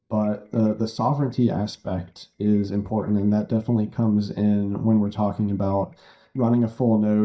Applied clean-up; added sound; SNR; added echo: neural mask model DeepFilterNet 3.